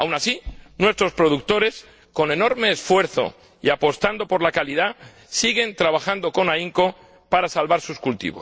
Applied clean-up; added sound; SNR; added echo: neural separator model SepFormer DNS4.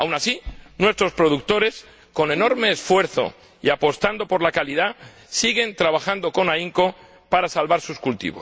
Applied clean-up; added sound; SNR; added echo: none; Bowed string instrument; 20 dB; none.